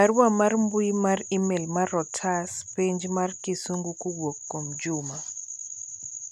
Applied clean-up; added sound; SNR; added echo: none; none; none; none.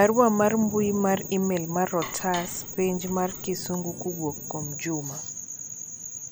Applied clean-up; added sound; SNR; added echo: none; Dishes, pots, and pans + Thunder / Rain; 16 dB; none.